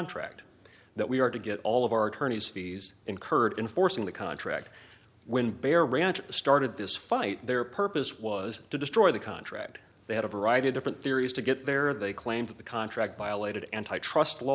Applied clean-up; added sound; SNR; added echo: none; none; none; none.